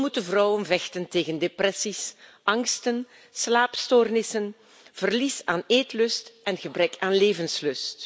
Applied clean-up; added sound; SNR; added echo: none; none; none; none.